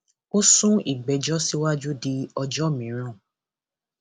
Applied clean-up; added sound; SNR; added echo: none; none; none; none.